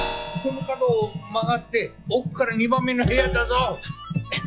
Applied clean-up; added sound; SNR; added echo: classical method log-MMSE.